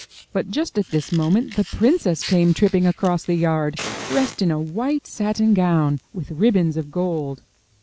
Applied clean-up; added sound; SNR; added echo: none; Fire; 18 dB; none.